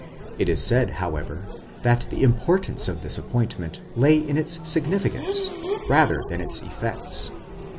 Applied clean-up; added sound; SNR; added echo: none; Race car, auto racing / Accelerating, revving, vroom; 9 dB; none.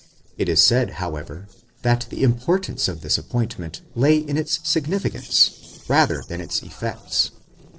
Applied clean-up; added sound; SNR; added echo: neural separator model SepFormer DNS4.